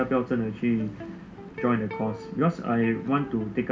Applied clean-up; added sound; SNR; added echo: none; Electric guitar; 15 dB; none.